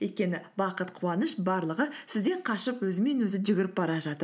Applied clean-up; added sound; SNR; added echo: none; none; none; none.